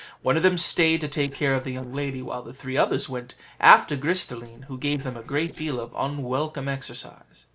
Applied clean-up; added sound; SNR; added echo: neural separator model SepFormer DNS4.